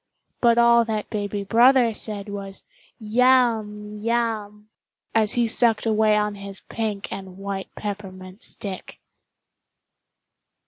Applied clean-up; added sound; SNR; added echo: none; none; none; none.